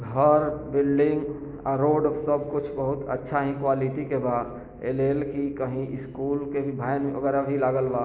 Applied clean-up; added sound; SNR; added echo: none; none; none; none.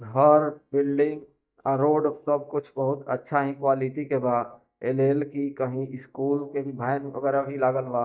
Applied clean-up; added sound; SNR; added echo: neural mask model DeepFilterNet 3.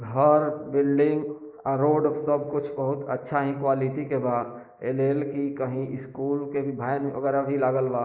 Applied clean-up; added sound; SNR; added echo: neural mask model Resemble Enhance denoiser.